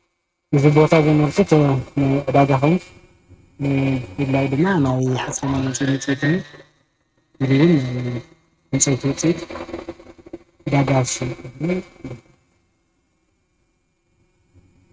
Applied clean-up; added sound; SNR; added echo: neural mask model RNNoise.